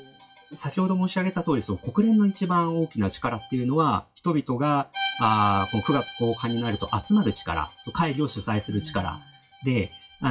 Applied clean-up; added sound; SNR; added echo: classical method WPE with log-MMSE.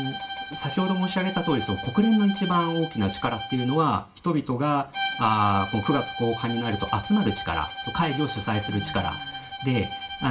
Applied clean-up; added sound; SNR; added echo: none; Bowed string instrument; 9 dB; reverberation time 0.2 s.